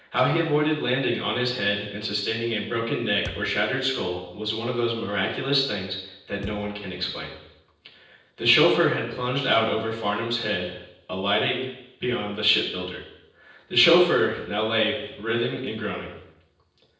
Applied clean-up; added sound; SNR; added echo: neural separator model SepFormer DNS4.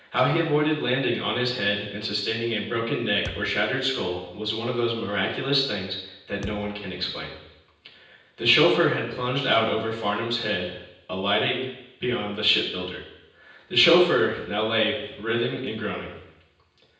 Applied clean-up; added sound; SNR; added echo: none; Thump, thud; 17 dB; reverberation time 0.9 s.